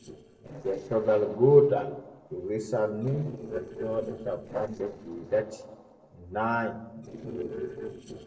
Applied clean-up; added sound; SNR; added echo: neural separator model SepFormer DNS4.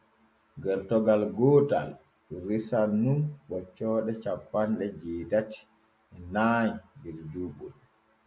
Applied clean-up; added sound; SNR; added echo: none; none; none; none.